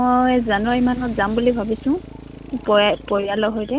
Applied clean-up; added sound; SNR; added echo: none; Motorcycle; 16 dB; none.